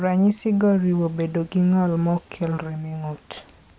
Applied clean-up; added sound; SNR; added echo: none; none; none; none.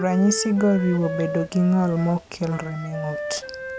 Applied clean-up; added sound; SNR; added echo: none; Wind instrument, woodwind instrument; 10 dB; none.